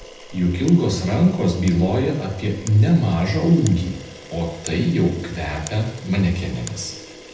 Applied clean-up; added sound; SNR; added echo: none; Camera; 19 dB; reverberation time 0.8 s.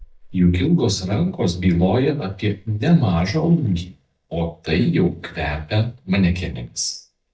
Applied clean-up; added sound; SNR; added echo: neural mask model DeepFilterNet 3.